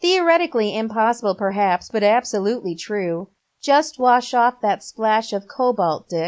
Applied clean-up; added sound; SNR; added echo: neural mask model Resemble Enhance denoiser.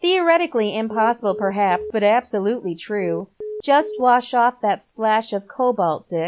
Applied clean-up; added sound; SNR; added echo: none; Telephone; 13 dB; none.